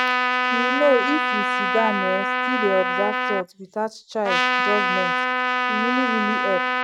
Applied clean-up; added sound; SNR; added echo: neural mask model RNNoise.